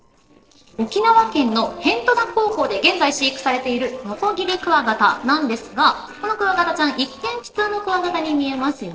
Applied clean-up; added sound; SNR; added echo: neural separator model SepFormer DNS4.